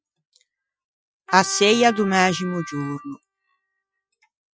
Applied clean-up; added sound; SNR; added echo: classical method Wiener filter.